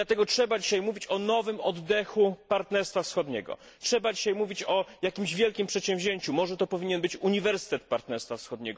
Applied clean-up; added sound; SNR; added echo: none; none; none; none.